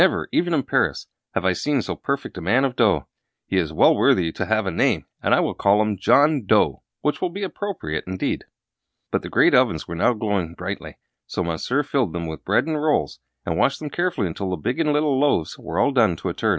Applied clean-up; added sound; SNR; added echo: none; none; none; none.